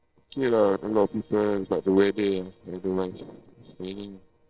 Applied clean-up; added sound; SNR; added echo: neural separator model SepFormer DNS4.